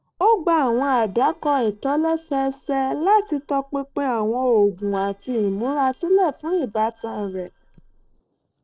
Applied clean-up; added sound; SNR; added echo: neural separator model SepFormer DNS4.